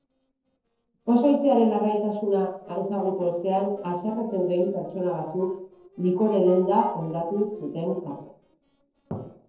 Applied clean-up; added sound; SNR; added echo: neural separator model SepFormer DNS4.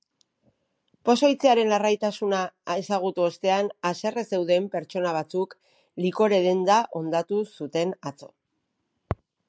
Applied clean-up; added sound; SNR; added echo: none; none; none; none.